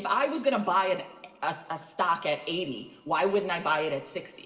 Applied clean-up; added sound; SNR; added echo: none; none; none; reverberation time 2.5 s.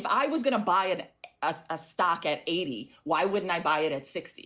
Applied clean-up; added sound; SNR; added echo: none; none; none; none.